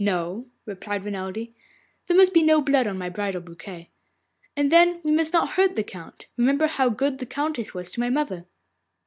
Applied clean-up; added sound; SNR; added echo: none; none; none; none.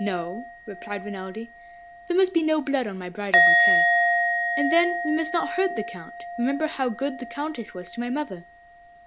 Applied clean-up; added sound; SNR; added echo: none; Musical instrument; -1 dB; none.